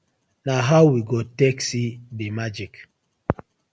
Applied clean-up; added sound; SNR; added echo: none; none; none; none.